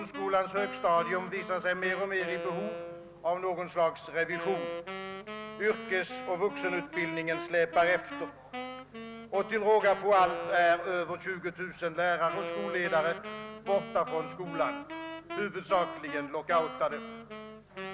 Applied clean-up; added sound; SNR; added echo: none; Wind instrument, woodwind instrument; 10 dB; none.